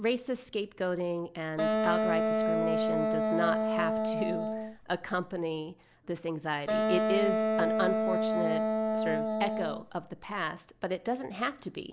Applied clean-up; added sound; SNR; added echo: none; Wind instrument, woodwind instrument; -5 dB; none.